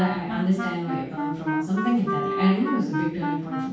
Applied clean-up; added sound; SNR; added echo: none; Wind instrument, woodwind instrument; 4 dB; reverberation time 0.6 s.